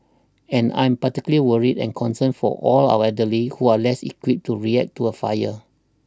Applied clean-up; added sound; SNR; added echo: none; none; none; none.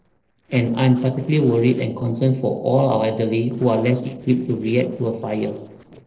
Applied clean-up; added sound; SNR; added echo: neural separator model SepFormer DNS4.